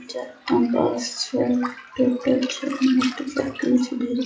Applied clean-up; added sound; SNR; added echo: classical method WPE with log-MMSE.